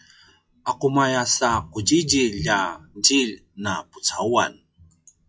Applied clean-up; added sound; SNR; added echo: classical method log-MMSE.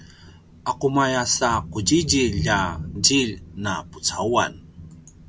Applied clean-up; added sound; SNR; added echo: none; Thunder; 11 dB; none.